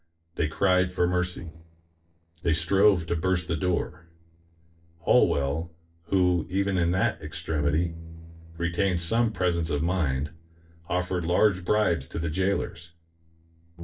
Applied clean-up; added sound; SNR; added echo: neural separator model SepFormer DNS4.